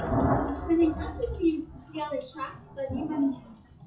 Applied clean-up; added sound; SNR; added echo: classical method WPE with log-MMSE.